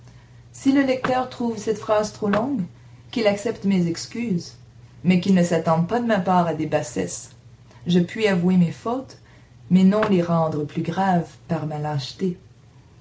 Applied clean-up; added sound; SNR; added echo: none; Vehicle; 13 dB; none.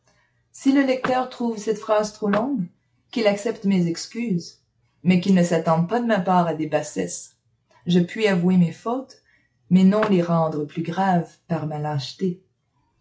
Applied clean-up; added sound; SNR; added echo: classical method log-MMSE.